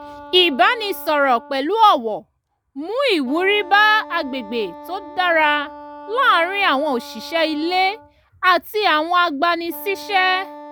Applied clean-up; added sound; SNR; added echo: none; Wind instrument, woodwind instrument; 19 dB; none.